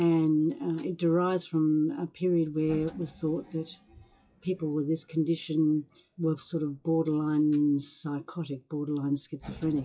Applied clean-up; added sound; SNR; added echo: classical method WPE with log-MMSE.